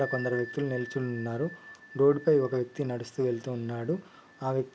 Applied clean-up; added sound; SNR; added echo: none; Bell; 16 dB; none.